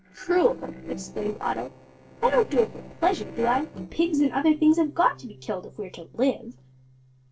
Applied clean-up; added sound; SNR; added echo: neural separator model SepFormer DNS4.